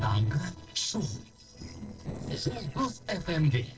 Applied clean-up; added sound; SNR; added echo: neural separator model SepFormer DNS4.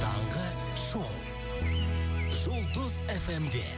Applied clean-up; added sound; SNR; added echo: none; none; none; none.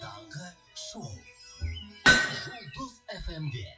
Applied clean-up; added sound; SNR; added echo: classical method WPE with log-MMSE.